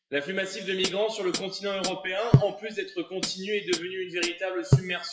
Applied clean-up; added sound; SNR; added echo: classical method WPE with log-MMSE.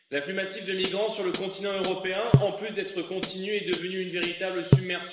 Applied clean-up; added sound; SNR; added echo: none; Hi-hat; -1 dB; reverberation time 1.1 s.